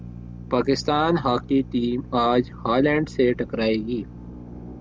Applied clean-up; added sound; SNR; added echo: none; Drill; 14 dB; none.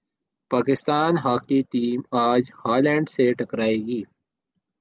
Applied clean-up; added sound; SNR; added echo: none; none; none; none.